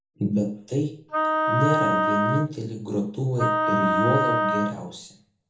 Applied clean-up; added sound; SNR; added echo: none; Wind instrument, woodwind instrument; -2 dB; reverberation time 0.9 s.